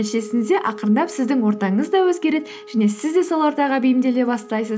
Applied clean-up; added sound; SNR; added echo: none; Wind instrument, woodwind instrument; 18 dB; none.